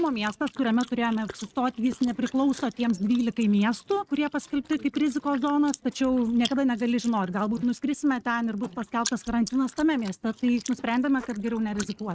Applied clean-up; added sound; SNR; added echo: neural mask model RNNoise.